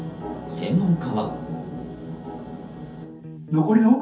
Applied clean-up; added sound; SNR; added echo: none; Bass guitar; 16 dB; reverberation time 0.5 s.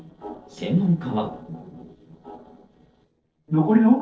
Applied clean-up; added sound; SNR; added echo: neural separator model SepFormer DNS4.